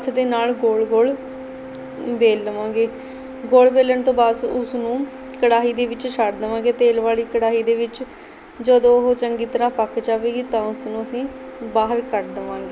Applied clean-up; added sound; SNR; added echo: none; Organ; 16 dB; none.